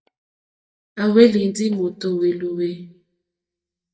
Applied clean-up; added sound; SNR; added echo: neural mask model DeepFilterNet 3.